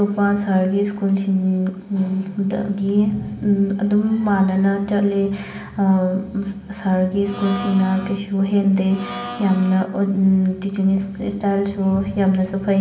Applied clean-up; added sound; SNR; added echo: none; Domestic sounds, home sounds; 12 dB; reverberation time 0.8 s.